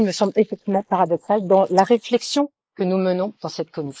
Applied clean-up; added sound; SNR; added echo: neural mask model Resemble Enhance denoiser.